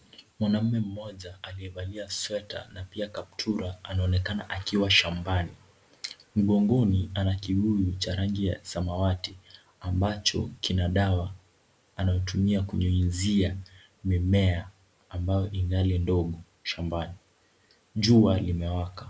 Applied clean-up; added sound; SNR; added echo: none; none; none; none.